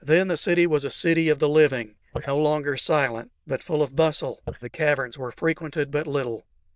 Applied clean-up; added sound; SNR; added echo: neural diffusion model UNIVERSE++.